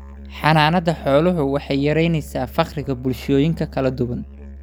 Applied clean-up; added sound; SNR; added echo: none; Musical instrument; 16 dB; none.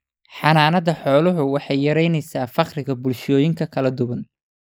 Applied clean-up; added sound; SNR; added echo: neural mask model Resemble Enhance denoiser.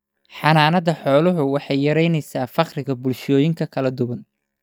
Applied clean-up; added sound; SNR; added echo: neural mask model DeepFilterNet 3.